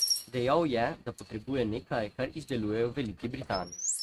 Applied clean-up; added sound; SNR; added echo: neural mask model RNNoise.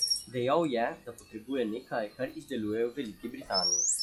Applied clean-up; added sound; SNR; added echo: classical method log-MMSE.